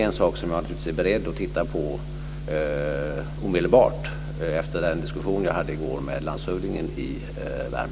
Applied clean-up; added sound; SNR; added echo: none; none; none; none.